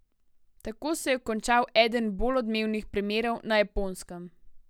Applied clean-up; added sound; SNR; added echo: none; none; none; none.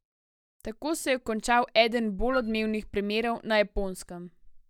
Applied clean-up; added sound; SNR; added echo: neural mask model DeepFilterNet 3.